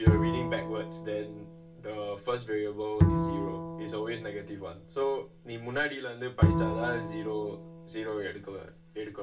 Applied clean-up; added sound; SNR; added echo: none; Bowed string instrument; -3 dB; reverberation time 0.2 s.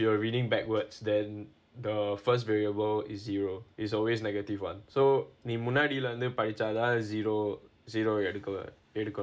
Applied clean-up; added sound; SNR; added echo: none; none; none; none.